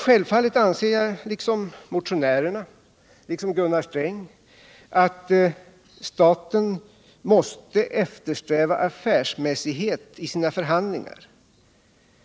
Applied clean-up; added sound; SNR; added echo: none; none; none; none.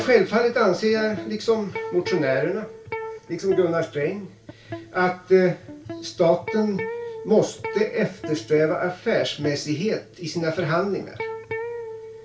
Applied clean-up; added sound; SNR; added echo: none; Electric guitar; 12 dB; reverberation time 0.3 s.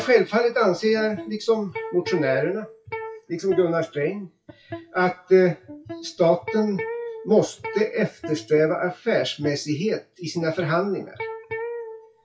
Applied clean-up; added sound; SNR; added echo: classical method WPE with log-MMSE.